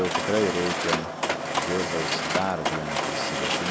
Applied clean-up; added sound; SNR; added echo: none; Mechanisms; -2 dB; none.